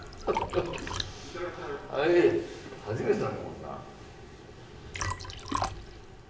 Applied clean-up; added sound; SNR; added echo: none; Liquid; 8 dB; reverberation time 0.7 s.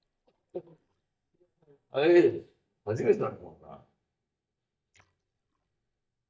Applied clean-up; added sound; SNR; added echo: neural mask model DeepFilterNet 3.